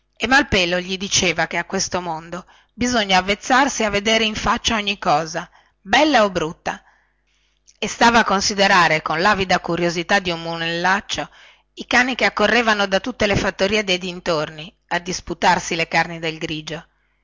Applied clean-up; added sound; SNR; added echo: none; none; none; none.